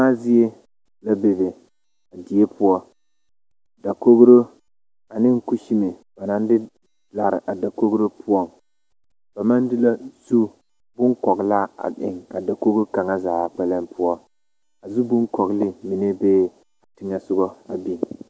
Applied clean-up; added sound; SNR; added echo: none; none; none; none.